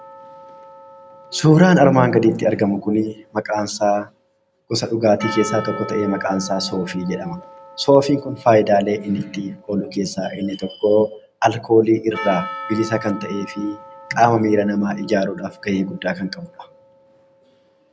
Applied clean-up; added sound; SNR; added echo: none; Percussion; 17 dB; none.